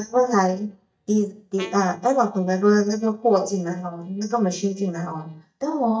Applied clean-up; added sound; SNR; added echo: neural mask model DeepFilterNet 3.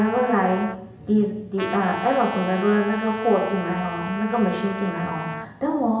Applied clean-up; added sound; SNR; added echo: none; Trumpet; 10 dB; reverberation time 0.8 s.